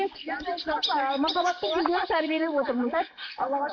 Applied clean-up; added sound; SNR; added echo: neural mask model Resemble Enhance denoiser.